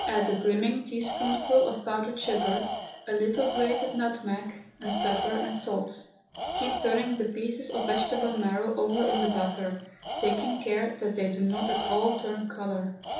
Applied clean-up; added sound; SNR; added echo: none; Tools; 6 dB; reverberation time 1.2 s.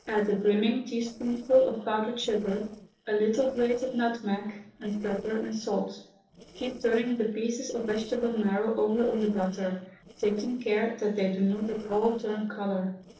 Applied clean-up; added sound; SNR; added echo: neural separator model SepFormer DNS4.